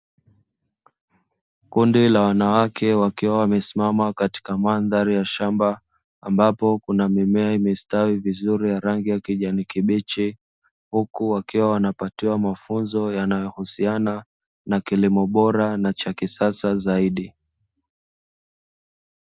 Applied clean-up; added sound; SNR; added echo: none; none; none; none.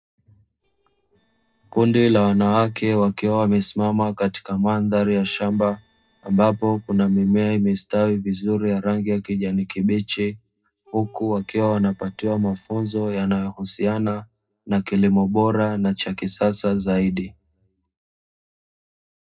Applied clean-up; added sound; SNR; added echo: neural separator model SepFormer DNS4.